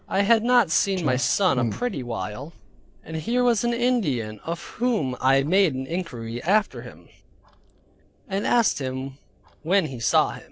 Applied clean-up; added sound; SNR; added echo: none; Clock; 14 dB; none.